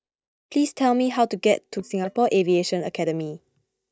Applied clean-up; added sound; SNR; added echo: neural mask model DeepFilterNet 3.